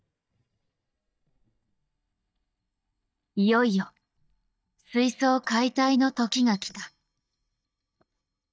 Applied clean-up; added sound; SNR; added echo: neural mask model DeepFilterNet 3.